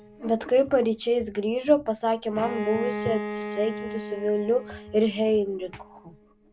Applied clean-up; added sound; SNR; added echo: none; Bowed string instrument; 11 dB; none.